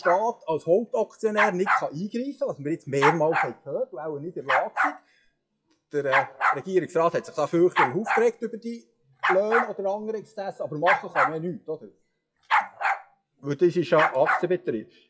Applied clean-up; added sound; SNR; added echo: classical method WPE with log-MMSE.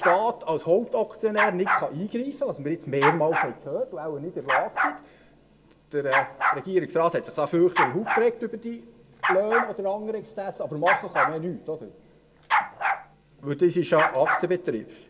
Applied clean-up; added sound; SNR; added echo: none; Bark; 3 dB; reverberation time 1.0 s.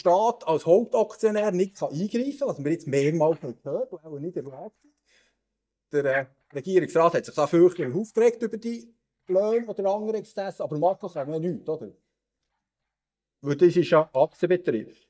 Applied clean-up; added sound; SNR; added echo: neural mask model DeepFilterNet 3.